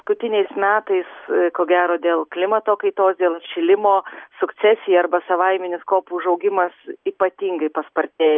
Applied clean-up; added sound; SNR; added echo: none; none; none; none.